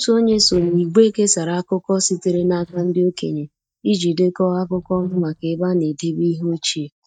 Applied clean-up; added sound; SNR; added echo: neural mask model DeepFilterNet 3.